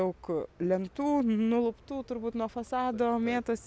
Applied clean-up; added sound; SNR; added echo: none; none; none; none.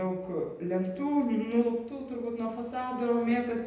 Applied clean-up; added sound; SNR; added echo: none; none; none; reverberation time 0.9 s.